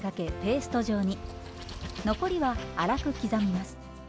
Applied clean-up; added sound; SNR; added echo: none; Wild animals; 13 dB; none.